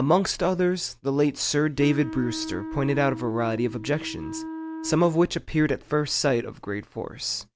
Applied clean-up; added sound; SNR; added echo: none; Wind instrument, woodwind instrument; 10 dB; none.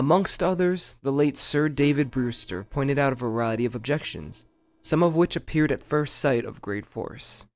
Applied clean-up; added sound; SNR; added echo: neural separator model SepFormer DNS4.